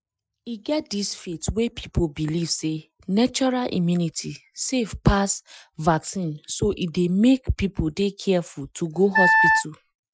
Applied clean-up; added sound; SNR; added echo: classical method Wiener filter.